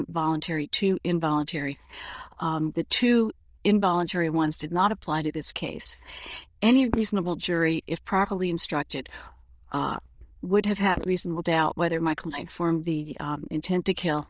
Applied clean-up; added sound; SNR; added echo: neural diffusion model UNIVERSE++.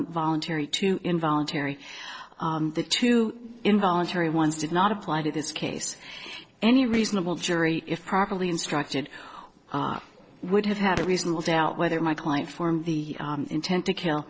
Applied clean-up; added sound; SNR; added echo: neural separator model SepFormer DNS4.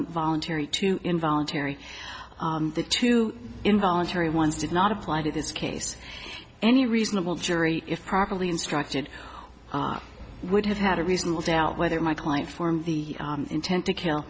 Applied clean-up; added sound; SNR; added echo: none; none; none; none.